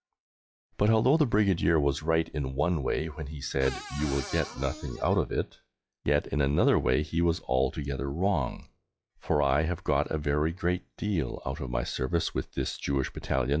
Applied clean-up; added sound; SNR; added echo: classical method log-MMSE.